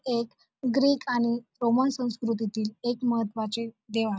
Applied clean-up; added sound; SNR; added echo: none; none; none; none.